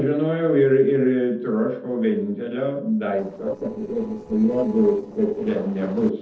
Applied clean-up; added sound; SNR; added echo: neural separator model SepFormer DNS4.